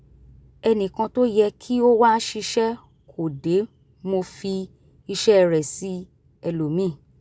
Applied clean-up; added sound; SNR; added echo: none; none; none; none.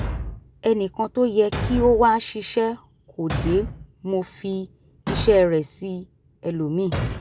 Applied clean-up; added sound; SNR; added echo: none; Thump, thud; 9 dB; none.